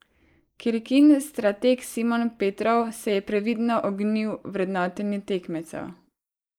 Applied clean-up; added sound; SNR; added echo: neural mask model Resemble Enhance denoiser.